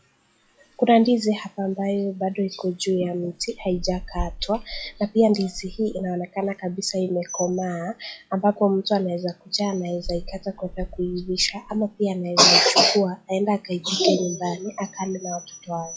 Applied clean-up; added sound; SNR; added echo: classical method log-MMSE.